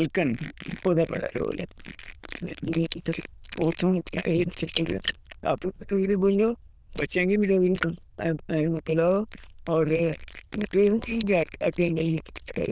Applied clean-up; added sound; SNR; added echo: neural diffusion model UNIVERSE++.